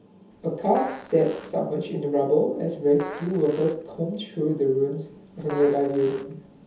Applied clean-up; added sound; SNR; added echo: none; Fart; 18 dB; reverberation time 0.7 s.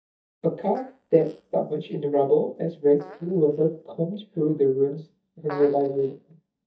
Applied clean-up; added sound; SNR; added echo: neural mask model DeepFilterNet 3.